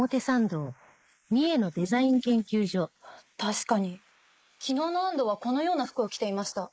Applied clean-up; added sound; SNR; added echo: neural mask model Resemble Enhance denoiser.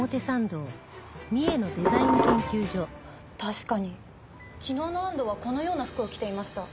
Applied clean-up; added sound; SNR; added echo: none; Dishes, pots, and pans; -4 dB; none.